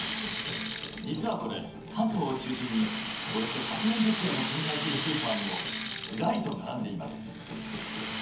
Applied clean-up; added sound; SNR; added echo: none; Rattle (instrument); 0 dB; reverberation time 0.7 s.